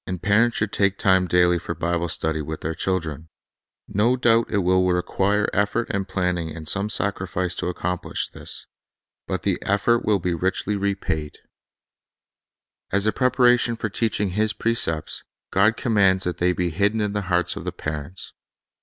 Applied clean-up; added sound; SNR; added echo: none; none; none; none.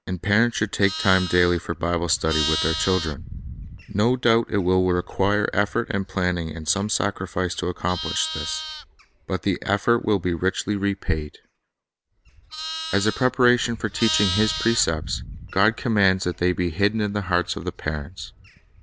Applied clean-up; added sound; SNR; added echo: none; Livestock, farm animals, working animals; 11 dB; none.